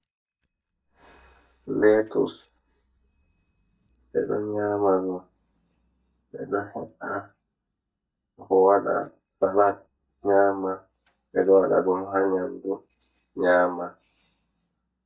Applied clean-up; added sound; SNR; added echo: neural mask model DeepFilterNet 3.